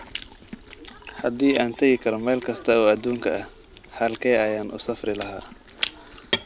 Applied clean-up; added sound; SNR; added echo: none; Chewing, mastication; 13 dB; none.